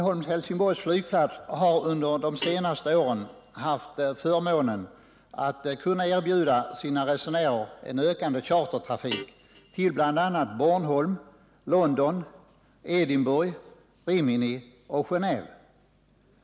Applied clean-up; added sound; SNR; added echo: none; Guitar; 17 dB; none.